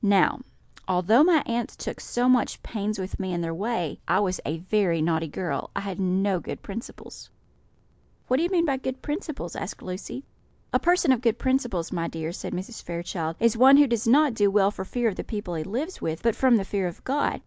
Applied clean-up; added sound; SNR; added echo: none; none; none; none.